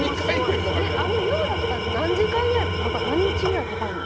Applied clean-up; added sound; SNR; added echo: none; Tools; -1 dB; none.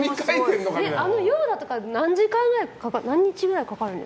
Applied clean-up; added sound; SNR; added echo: none; none; none; none.